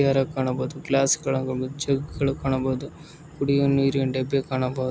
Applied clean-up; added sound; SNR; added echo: none; none; none; none.